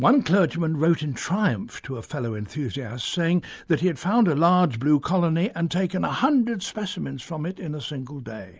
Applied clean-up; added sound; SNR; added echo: none; none; none; none.